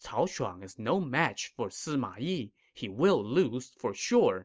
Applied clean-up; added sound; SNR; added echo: none; none; none; none.